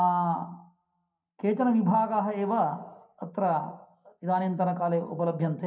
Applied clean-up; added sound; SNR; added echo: none; none; none; reverberation time 0.3 s.